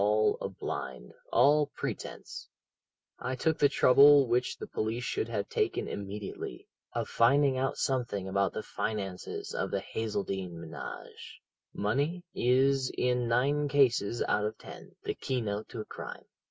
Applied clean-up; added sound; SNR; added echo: none; none; none; none.